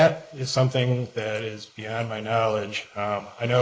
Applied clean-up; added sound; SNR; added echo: neural mask model Resemble Enhance denoiser.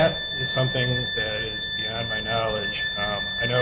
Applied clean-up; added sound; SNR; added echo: none; Bowed string instrument; 0 dB; none.